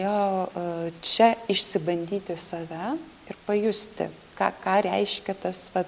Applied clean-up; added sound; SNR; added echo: none; none; none; none.